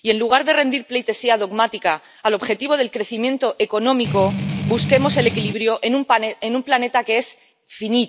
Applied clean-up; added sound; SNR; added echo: none; Strum; 4 dB; none.